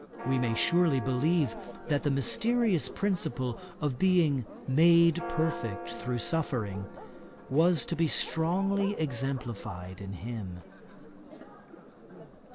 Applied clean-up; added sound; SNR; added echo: none; Church bell; 13 dB; none.